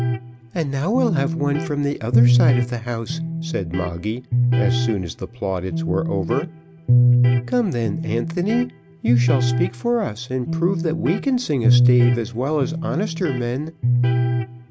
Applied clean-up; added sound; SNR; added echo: none; Electric guitar; -3 dB; none.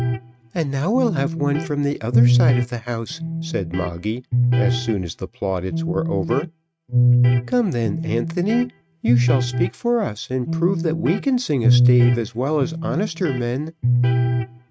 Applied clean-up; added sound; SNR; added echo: neural mask model RNNoise.